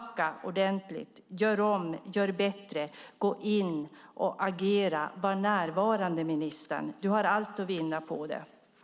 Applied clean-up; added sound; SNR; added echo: none; none; none; none.